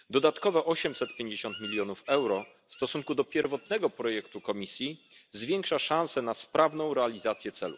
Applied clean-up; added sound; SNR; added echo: none; Bird; 20 dB; none.